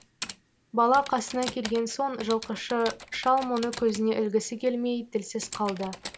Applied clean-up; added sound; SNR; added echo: none; Typing; 15 dB; none.